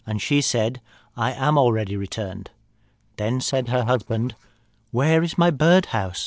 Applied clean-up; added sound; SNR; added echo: neural separator model SepFormer DNS4.